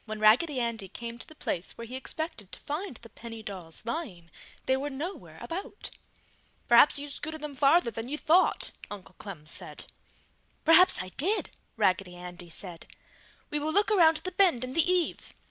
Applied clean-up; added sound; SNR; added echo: none; none; none; none.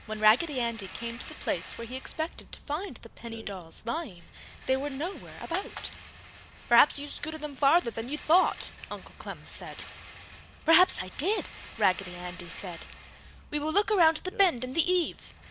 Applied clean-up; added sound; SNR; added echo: none; Rattle; 14 dB; none.